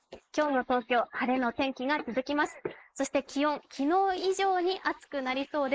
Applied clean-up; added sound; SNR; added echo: neural mask model Resemble Enhance denoiser.